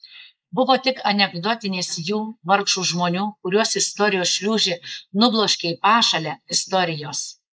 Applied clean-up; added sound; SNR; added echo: neural mask model Resemble Enhance denoiser.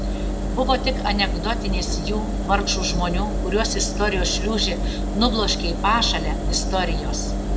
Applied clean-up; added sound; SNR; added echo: none; Engine; -1 dB; none.